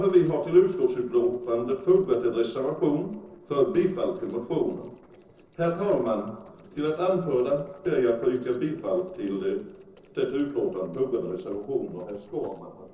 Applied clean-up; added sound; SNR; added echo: neural separator model SepFormer DNS4.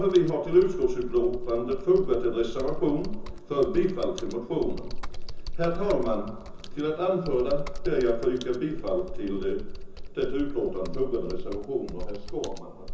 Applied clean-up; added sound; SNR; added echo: none; Computer keyboard; 4 dB; reverberation time 0.6 s.